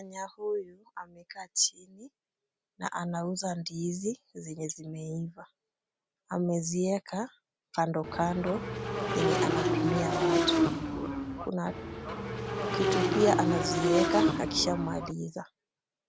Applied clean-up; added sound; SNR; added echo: none; Motorcycle / Engine; -4 dB; none.